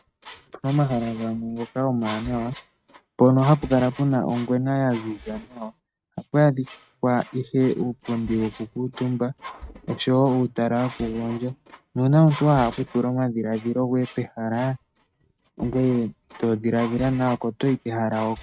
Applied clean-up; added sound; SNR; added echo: neural mask model RNNoise.